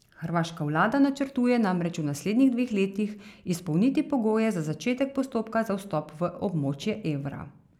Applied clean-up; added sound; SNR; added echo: none; none; none; none.